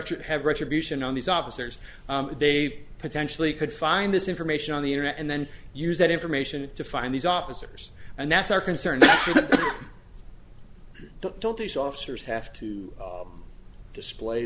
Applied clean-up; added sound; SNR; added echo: none; none; none; none.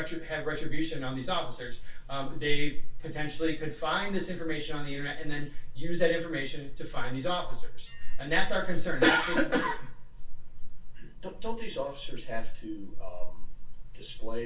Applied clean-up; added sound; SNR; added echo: none; Bell; 17 dB; reverberation time 0.2 s.